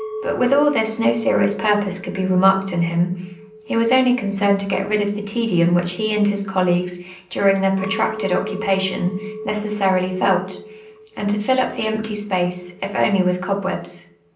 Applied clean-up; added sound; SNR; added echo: none; Chink, clink; 15 dB; reverberation time 0.6 s.